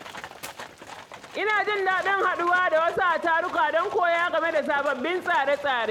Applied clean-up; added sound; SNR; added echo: none; Livestock, farm animals, working animals + Clapping; 17 dB; none.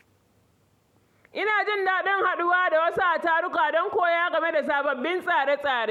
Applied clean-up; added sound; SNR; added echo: none; none; none; none.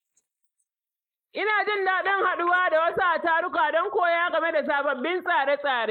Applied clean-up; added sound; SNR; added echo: neural mask model Resemble Enhance denoiser.